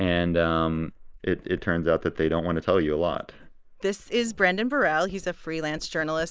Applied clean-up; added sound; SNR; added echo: neural mask model Resemble Enhance denoiser.